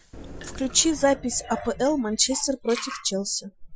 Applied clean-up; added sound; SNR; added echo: classical method Wiener filter.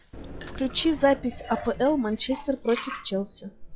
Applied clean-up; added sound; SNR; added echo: classical method log-MMSE.